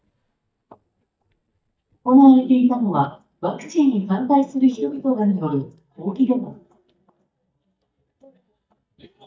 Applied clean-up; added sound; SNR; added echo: neural mask model DeepFilterNet 3.